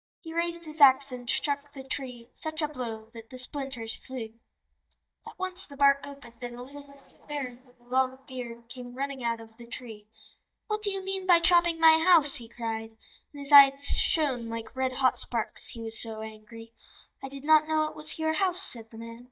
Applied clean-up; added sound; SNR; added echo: neural mask model DeepFilterNet 3.